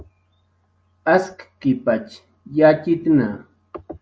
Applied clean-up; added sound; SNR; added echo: none; none; none; none.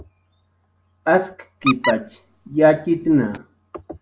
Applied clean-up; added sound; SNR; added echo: none; Squeak; 6 dB; none.